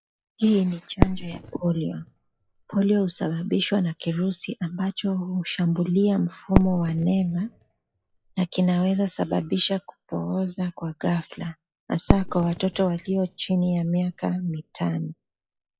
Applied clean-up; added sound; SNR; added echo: classical method log-MMSE.